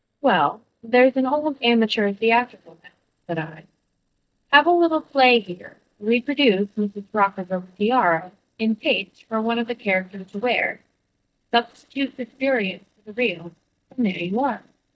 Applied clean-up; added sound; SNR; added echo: neural mask model DeepFilterNet 3.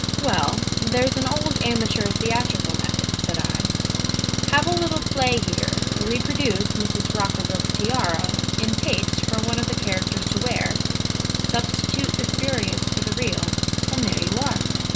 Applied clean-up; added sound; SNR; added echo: none; Engine; -4 dB; reverberation time 0.2 s.